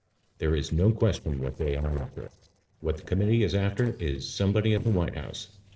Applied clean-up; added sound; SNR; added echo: neural separator model SepFormer DNS4.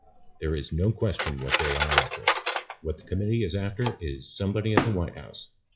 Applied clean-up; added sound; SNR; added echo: classical method WPE with log-MMSE.